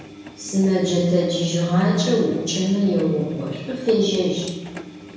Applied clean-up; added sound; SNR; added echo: none; Engine; 18 dB; reverberation time 1.0 s.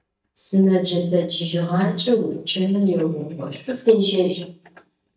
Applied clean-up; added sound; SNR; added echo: neural mask model DeepFilterNet 3.